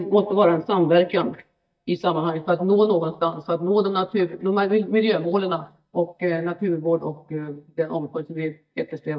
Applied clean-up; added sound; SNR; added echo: neural mask model DeepFilterNet 3.